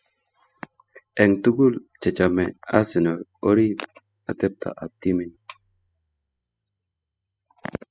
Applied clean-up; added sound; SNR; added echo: classical method spectral subtraction.